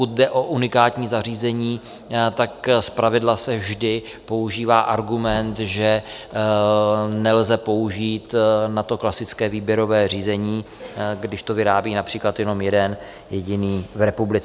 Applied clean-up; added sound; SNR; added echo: none; none; none; none.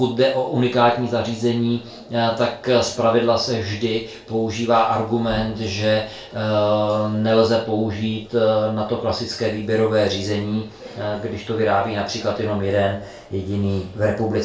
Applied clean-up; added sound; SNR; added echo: none; none; none; reverberation time 0.3 s.